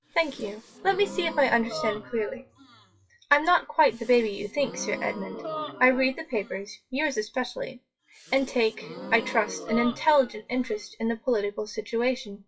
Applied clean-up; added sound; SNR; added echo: classical method WPE with log-MMSE.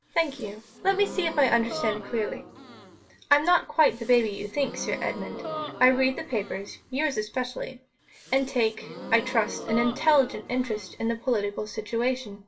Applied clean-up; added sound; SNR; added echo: none; Gasp; 12 dB; reverberation time 0.2 s.